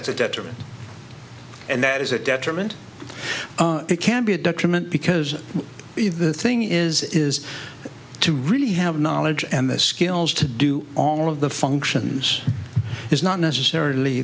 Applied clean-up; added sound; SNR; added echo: none; none; none; none.